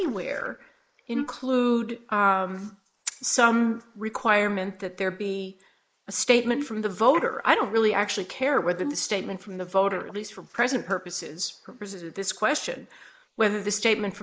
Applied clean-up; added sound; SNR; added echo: neural mask model Resemble Enhance denoiser.